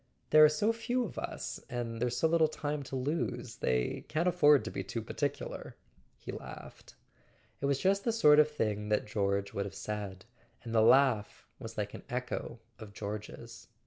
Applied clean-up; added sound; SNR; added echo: none; none; none; none.